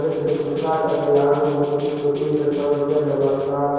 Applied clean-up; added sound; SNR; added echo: neural separator model SepFormer DNS4.